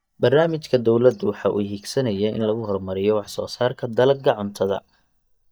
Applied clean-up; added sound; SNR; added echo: neural mask model DeepFilterNet 3.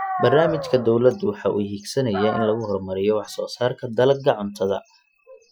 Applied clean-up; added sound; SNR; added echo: classical method Wiener filter.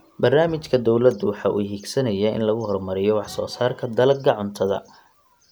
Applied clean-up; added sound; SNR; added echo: none; none; none; none.